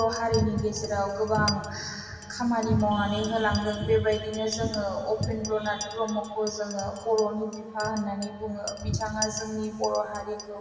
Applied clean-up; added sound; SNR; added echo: none; Chink, clink; 14 dB; reverberation time 2.9 s.